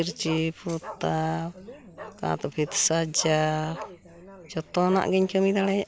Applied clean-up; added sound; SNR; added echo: none; Bark; 18 dB; none.